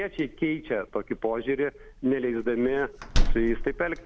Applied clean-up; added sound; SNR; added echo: none; Slam; 1 dB; none.